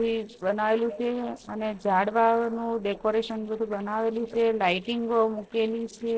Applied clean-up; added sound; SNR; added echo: neural separator model SepFormer DNS4.